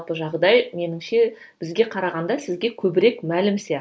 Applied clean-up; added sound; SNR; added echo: none; none; none; none.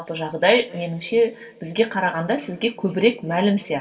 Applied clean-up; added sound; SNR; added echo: none; none; none; reverberation time 2.0 s.